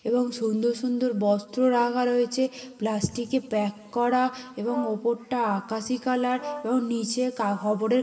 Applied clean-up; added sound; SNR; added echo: none; Brass instrument; 13 dB; reverberation time 2.8 s.